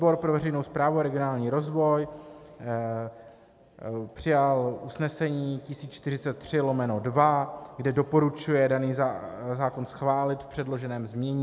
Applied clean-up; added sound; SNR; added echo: none; none; none; none.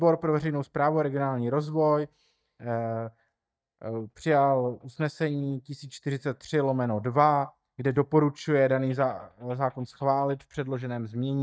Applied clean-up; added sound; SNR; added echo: neural mask model DeepFilterNet 3.